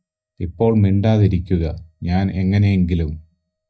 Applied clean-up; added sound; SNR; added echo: neural mask model DeepFilterNet 3.